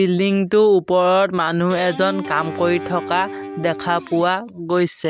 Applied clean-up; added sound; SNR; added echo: none; Guitar; 12 dB; none.